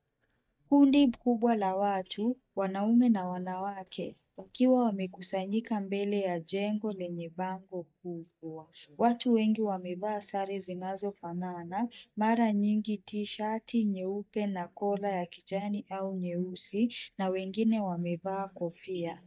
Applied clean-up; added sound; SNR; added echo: neural mask model DeepFilterNet 3.